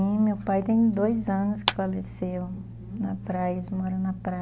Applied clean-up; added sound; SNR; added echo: none; Clapping; 6 dB; none.